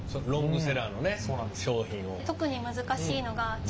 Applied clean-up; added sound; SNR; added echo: none; Thunder; 11 dB; none.